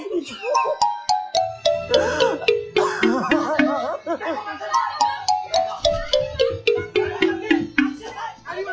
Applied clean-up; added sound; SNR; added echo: classical method log-MMSE.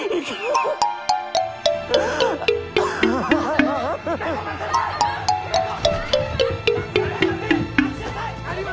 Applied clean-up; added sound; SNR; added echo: none; Marimba, xylophone; -3 dB; none.